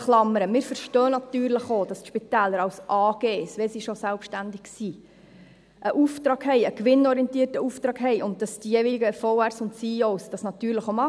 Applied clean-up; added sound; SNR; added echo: none; none; none; none.